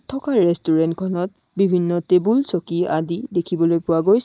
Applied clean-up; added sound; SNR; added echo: neural mask model Resemble Enhance denoiser.